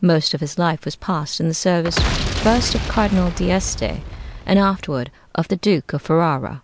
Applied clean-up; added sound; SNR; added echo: none; Boom; 5 dB; none.